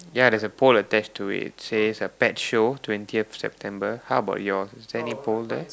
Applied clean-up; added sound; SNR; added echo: none; none; none; none.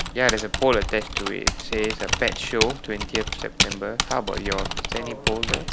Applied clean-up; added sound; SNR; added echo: none; Typing; 1 dB; none.